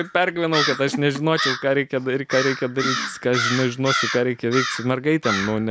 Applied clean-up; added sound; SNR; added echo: none; Crow; 5 dB; none.